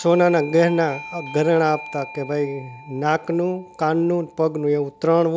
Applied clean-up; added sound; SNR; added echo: none; Doorbell; 18 dB; none.